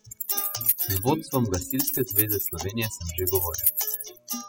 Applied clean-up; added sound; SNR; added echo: classical method spectral subtraction.